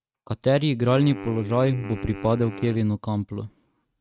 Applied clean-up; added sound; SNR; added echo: neural mask model RNNoise.